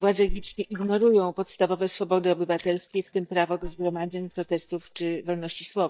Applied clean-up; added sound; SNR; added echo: neural mask model DeepFilterNet 3.